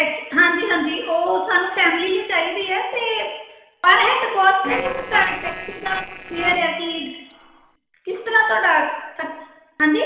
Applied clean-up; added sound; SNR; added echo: neural separator model SepFormer DNS4.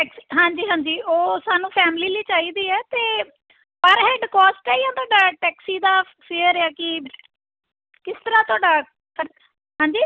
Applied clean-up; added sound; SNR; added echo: none; none; none; none.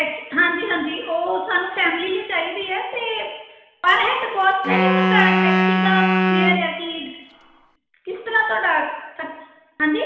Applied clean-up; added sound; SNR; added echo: none; Wind instrument, woodwind instrument; -3 dB; reverberation time 1.1 s.